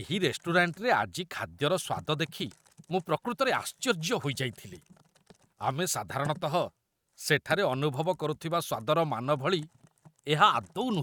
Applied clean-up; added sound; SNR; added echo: neural mask model RNNoise.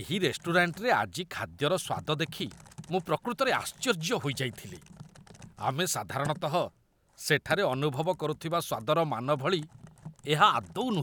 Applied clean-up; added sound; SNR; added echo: none; Typing; 20 dB; none.